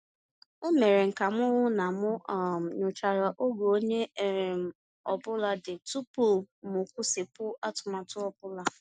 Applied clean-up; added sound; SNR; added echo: none; none; none; none.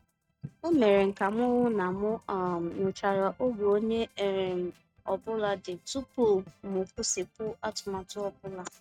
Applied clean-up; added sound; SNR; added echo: neural mask model RNNoise.